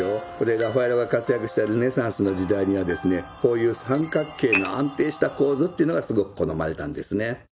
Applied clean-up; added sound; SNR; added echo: none; Dishes, pots, and pans / Glass; 2 dB; none.